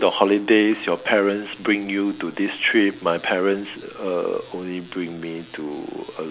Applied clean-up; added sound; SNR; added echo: none; none; none; none.